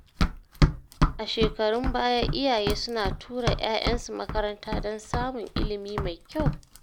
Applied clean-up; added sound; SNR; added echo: none; Run; 0 dB; none.